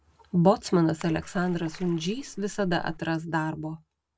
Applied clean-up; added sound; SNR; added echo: none; Splash, splatter; 15 dB; none.